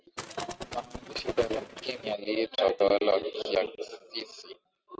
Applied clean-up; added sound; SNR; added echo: neural mask model RNNoise.